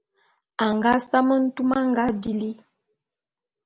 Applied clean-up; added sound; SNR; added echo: none; none; none; none.